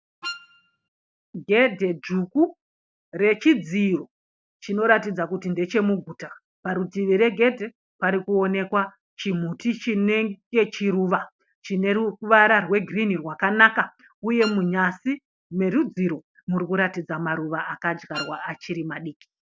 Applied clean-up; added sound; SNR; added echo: none; Wind instrument, woodwind instrument; 13 dB; none.